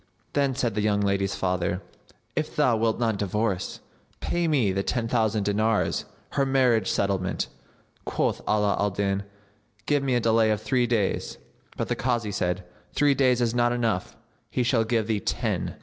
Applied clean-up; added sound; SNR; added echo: none; none; none; none.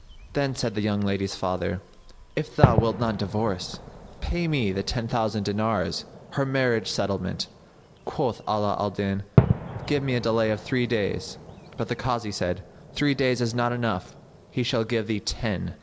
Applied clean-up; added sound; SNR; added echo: none; Fireworks; 5 dB; none.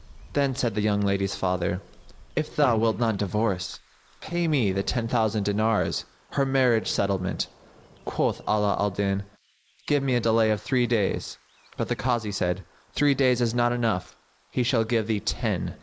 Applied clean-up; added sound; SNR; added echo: neural mask model Resemble Enhance denoiser.